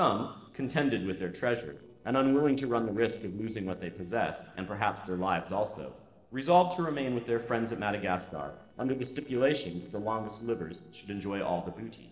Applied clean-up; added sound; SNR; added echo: neural separator model SepFormer DNS4.